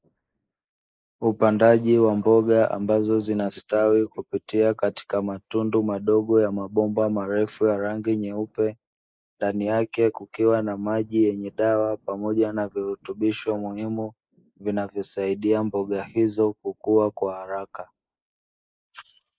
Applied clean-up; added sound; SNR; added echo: neural mask model Resemble Enhance denoiser.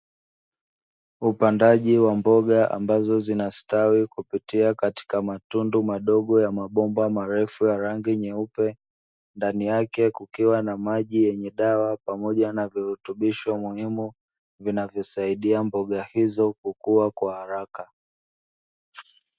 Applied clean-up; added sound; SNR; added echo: none; none; none; none.